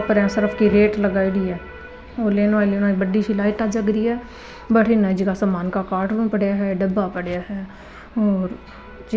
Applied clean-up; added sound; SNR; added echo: none; none; none; none.